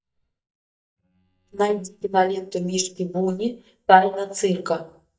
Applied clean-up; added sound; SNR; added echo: neural mask model DeepFilterNet 3.